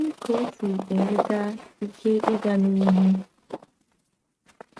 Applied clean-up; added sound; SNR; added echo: neural mask model RNNoise.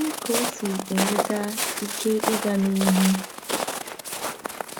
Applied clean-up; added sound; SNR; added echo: none; Walk, footsteps; 3 dB; none.